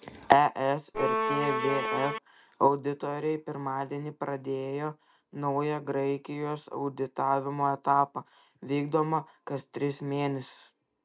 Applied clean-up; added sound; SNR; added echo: none; Bowed string instrument; -1 dB; none.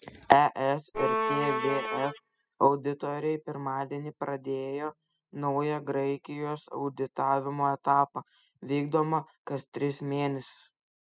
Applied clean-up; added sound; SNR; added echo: classical method spectral subtraction.